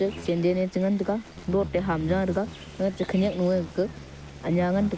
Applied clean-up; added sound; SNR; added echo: none; Insect; 13 dB; none.